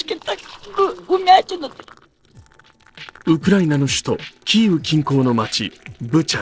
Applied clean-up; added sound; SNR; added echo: neural separator model SepFormer DNS4.